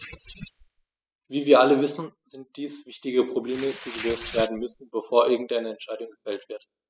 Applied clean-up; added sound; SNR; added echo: classical method spectral subtraction.